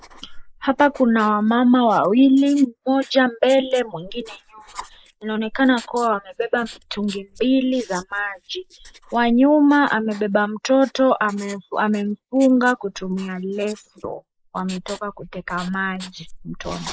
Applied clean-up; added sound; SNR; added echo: neural mask model Resemble Enhance denoiser.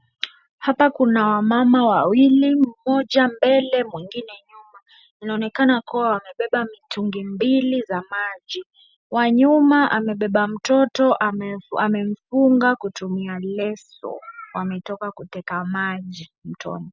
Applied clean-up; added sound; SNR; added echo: none; none; none; none.